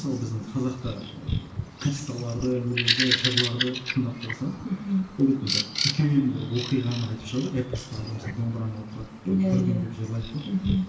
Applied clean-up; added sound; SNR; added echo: none; Bird vocalization, bird call, bird song; 5 dB; reverberation time 1.0 s.